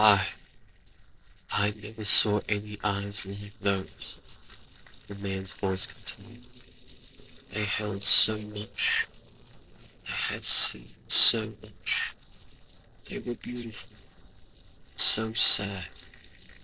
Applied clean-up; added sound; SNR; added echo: neural separator model SepFormer DNS4.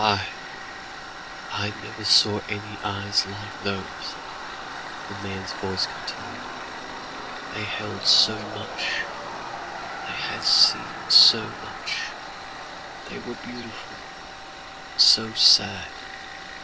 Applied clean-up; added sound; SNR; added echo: none; Tools; 9 dB; reverberation time 0.3 s.